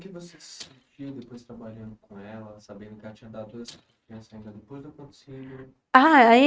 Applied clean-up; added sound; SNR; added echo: neural mask model RNNoise.